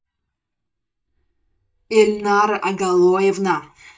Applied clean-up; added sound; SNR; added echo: neural mask model DeepFilterNet 3.